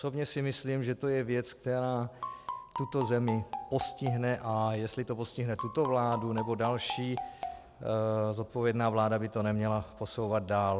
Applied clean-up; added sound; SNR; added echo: none; Marimba, xylophone; 9 dB; none.